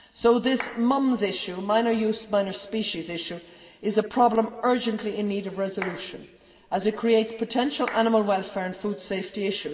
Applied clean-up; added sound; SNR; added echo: none; Clapping; 16 dB; reverberation time 1.9 s.